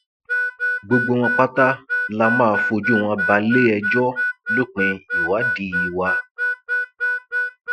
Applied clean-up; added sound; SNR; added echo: classical method Wiener filter.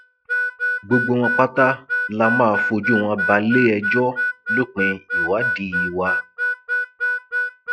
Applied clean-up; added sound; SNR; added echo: classical method log-MMSE.